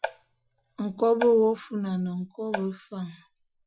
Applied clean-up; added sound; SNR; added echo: classical method Wiener filter.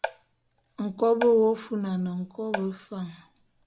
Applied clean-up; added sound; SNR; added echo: none; Marimba, xylophone; 12 dB; none.